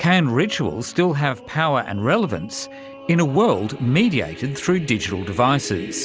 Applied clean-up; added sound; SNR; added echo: none; none; none; none.